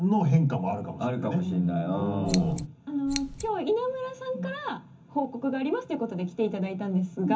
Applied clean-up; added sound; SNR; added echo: none; Scissors; 10 dB; reverberation time 0.3 s.